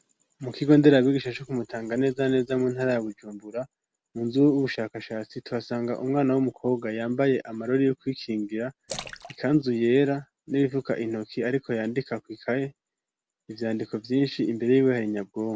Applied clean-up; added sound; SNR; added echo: none; Splash, splatter; 17 dB; none.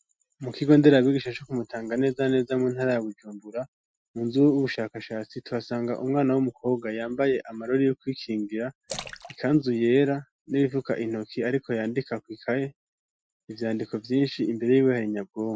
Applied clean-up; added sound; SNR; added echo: classical method Wiener filter.